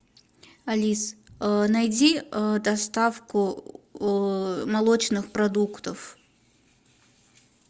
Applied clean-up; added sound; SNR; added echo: none; none; none; none.